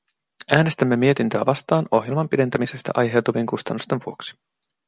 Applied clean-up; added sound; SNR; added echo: none; none; none; none.